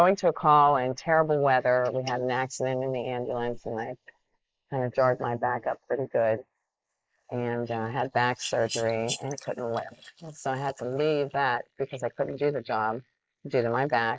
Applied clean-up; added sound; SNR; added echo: neural mask model Resemble Enhance denoiser.